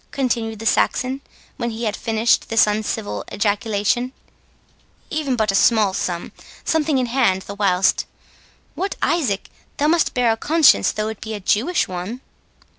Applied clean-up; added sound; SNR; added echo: none; none; none; none.